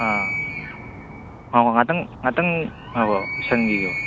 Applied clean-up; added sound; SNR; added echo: none; Animal; 7 dB; none.